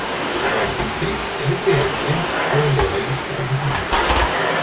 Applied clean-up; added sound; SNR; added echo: none; Domestic sounds, home sounds; -3 dB; reverberation time 0.1 s.